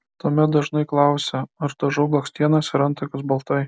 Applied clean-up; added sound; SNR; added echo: none; none; none; none.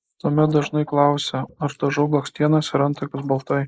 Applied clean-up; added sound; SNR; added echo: neural mask model Resemble Enhance denoiser.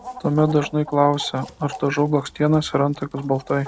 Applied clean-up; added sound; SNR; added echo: none; Chicken, rooster; 18 dB; none.